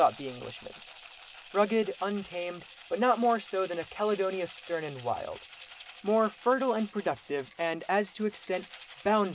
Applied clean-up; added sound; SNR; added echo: none; Rattle (instrument); 13 dB; none.